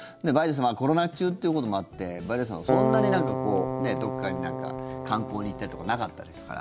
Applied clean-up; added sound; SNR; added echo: none; Keyboard (musical); 1 dB; none.